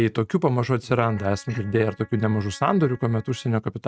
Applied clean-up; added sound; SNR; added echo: neural mask model RNNoise.